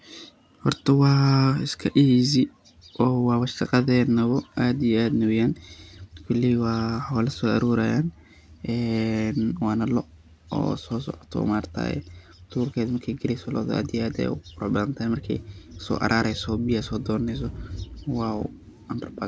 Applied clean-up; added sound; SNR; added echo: none; none; none; none.